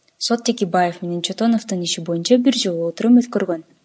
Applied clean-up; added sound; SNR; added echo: none; none; none; none.